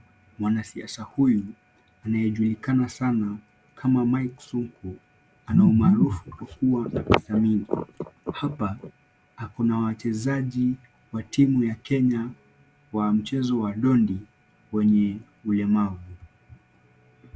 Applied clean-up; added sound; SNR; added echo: none; none; none; none.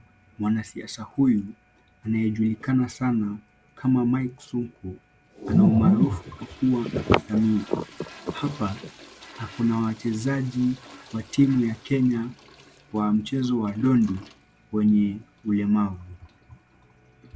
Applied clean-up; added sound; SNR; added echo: none; Toilet flush; 20 dB; none.